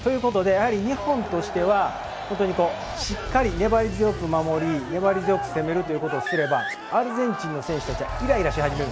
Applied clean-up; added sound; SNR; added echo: none; Engine / Car; 13 dB; none.